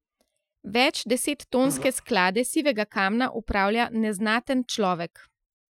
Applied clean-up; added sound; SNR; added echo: classical method Wiener filter.